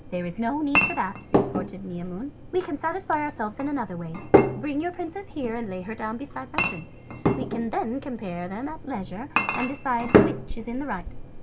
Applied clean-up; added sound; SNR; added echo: none; Chink, clink; -3 dB; none.